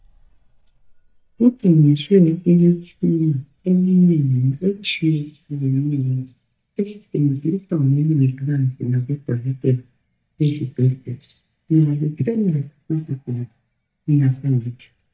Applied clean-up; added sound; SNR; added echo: neural mask model DeepFilterNet 3.